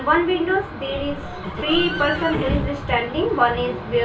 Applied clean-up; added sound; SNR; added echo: none; Livestock, farm animals, working animals; 10 dB; reverberation time 0.3 s.